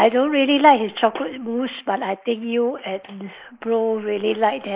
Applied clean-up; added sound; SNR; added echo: neural mask model Resemble Enhance denoiser.